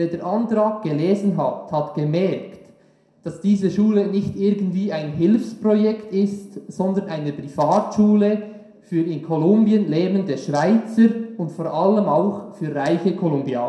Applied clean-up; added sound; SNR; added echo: none; none; none; reverberation time 0.6 s.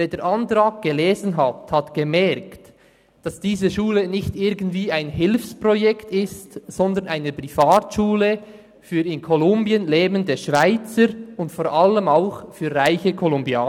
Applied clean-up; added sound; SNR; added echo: none; none; none; none.